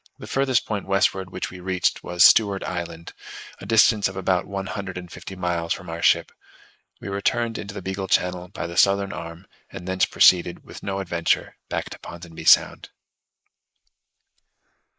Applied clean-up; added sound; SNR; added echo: neural mask model Resemble Enhance denoiser.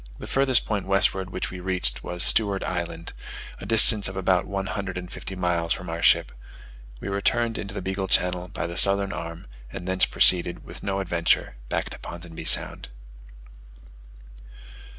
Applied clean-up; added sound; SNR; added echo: none; none; none; none.